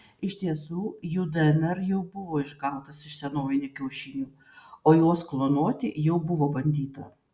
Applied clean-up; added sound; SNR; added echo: none; none; none; none.